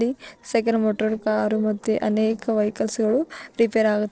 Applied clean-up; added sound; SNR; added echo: neural separator model SepFormer DNS4.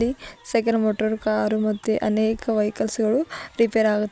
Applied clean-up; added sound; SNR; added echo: none; none; none; none.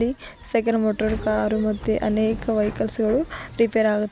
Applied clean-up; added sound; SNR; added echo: none; Sliding door; 15 dB; none.